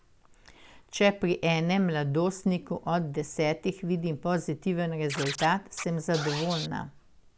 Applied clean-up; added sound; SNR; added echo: none; Scratching (performance technique); 11 dB; none.